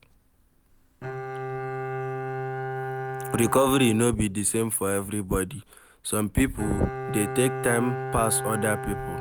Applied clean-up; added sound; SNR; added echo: none; Bowed string instrument; 7 dB; none.